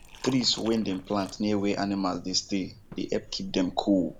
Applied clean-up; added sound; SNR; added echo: none; Liquid; 19 dB; none.